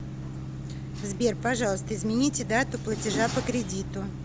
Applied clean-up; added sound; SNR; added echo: none; none; none; none.